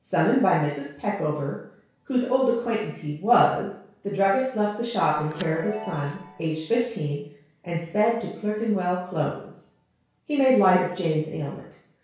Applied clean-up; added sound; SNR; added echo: none; Chime; 18 dB; reverberation time 0.6 s.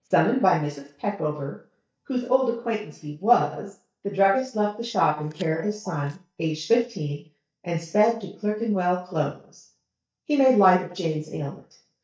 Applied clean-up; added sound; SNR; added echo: neural mask model DeepFilterNet 3.